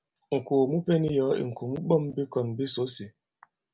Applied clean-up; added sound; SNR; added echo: none; none; none; none.